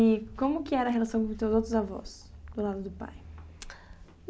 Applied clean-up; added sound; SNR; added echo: none; none; none; none.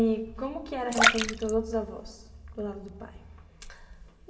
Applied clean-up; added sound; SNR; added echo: none; Splash, splatter; -3 dB; reverberation time 1.2 s.